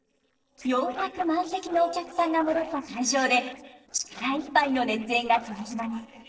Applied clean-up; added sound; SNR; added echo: neural separator model SepFormer DNS4.